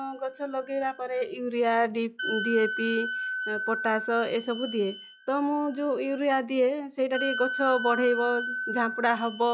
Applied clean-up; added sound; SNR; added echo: classical method log-MMSE.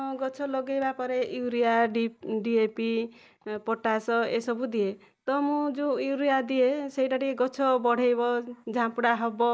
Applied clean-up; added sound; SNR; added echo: neural mask model Resemble Enhance denoiser.